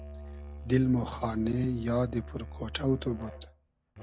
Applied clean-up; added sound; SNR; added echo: none; Musical instrument; 12 dB; none.